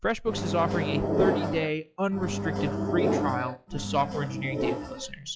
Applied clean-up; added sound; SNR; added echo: classical method log-MMSE.